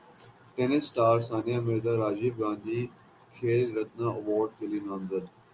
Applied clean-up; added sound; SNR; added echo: none; none; none; none.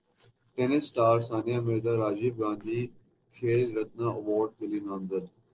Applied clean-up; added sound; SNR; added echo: neural separator model SepFormer DNS4.